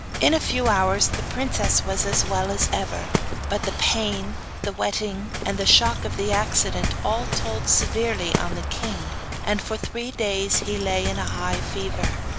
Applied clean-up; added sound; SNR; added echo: none; Waves, surf; 2 dB; none.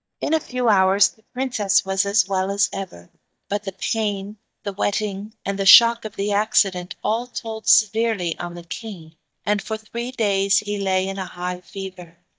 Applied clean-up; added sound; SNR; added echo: neural mask model DeepFilterNet 3.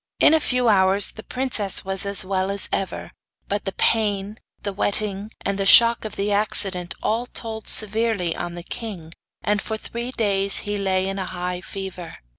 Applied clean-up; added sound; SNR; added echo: none; none; none; none.